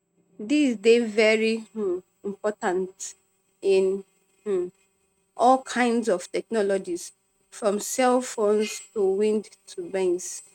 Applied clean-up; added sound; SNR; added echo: neural mask model RNNoise.